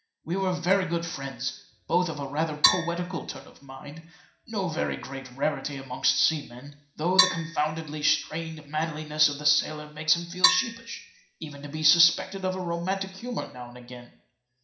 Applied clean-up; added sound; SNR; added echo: none; Percussion; 1 dB; reverberation time 0.5 s.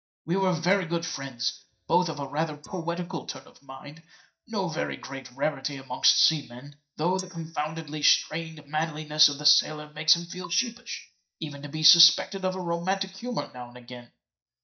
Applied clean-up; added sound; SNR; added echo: neural mask model DeepFilterNet 3.